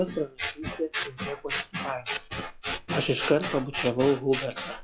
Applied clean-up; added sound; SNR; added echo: classical method log-MMSE.